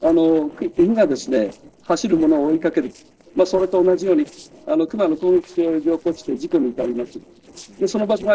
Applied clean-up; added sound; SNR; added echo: neural separator model SepFormer DNS4.